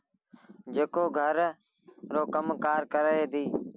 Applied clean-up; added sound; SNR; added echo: none; none; none; none.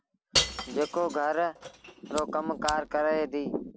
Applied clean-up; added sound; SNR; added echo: none; Shatter / Crushing + Fire; 5 dB; none.